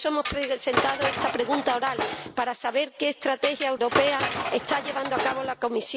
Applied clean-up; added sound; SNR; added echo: none; Tools; 3 dB; none.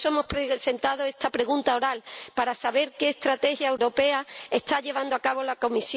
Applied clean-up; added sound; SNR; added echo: none; none; none; none.